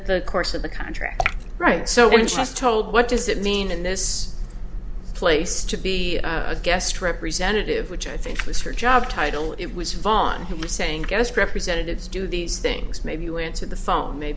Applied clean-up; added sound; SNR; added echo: none; Drip / Water; 2 dB; none.